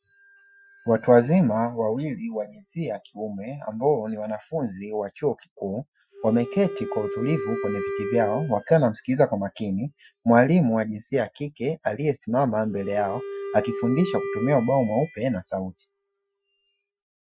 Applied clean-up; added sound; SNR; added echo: classical method Wiener filter.